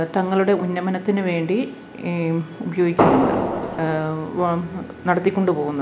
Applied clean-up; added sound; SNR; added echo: none; Fireworks; -1 dB; none.